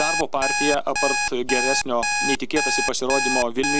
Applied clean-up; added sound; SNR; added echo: none; Alarm; -1 dB; none.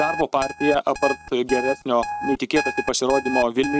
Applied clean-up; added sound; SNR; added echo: neural mask model RNNoise.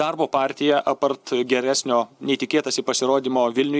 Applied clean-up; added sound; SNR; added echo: none; none; none; none.